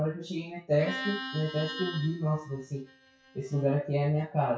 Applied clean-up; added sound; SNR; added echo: classical method WPE with log-MMSE.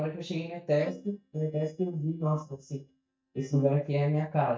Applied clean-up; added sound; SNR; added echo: neural mask model DeepFilterNet 3.